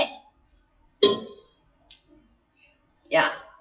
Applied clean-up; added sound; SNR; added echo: classical method WPE with log-MMSE.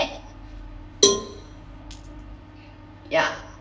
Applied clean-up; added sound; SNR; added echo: none; Cowbell; -5 dB; reverberation time 0.8 s.